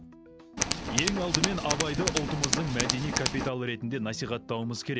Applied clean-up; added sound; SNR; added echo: none; Tools; -2 dB; none.